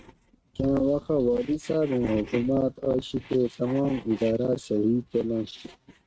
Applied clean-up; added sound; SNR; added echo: neural mask model RNNoise.